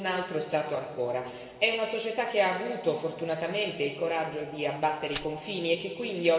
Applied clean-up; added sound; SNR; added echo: none; Glass; 18 dB; reverberation time 2.2 s.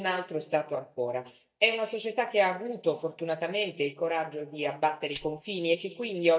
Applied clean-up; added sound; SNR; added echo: neural mask model DeepFilterNet 3.